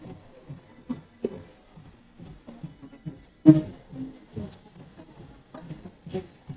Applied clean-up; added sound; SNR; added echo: neural mask model DeepFilterNet 3.